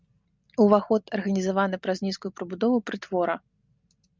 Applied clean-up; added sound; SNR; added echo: none; none; none; none.